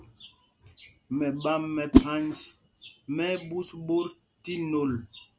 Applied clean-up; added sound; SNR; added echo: none; Whoosh, swoosh, swish; -4 dB; none.